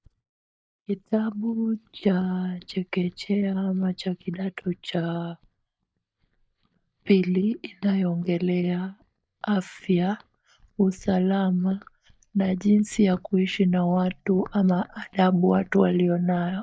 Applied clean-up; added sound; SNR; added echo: neural mask model DeepFilterNet 3.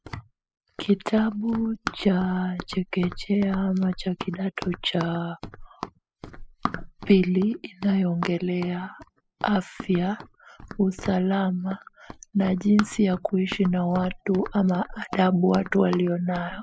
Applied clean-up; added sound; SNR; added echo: classical method spectral subtraction.